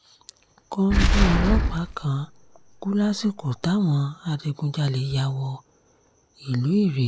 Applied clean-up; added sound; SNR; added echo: none; Boom; -1 dB; none.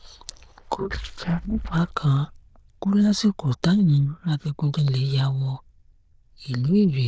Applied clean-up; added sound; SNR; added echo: neural diffusion model UNIVERSE++.